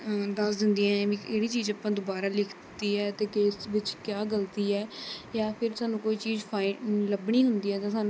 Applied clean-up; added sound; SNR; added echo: none; none; none; none.